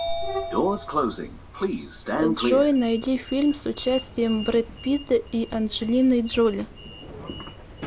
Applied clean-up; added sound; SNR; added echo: none; Sliding door; 5 dB; none.